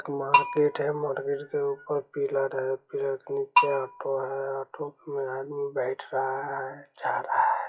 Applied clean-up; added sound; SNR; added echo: classical method WPE with log-MMSE.